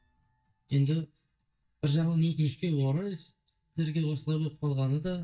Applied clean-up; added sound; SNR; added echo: neural mask model DeepFilterNet 3.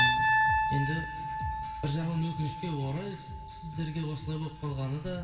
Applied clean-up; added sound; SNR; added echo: none; Piano; -1 dB; reverberation time 1.8 s.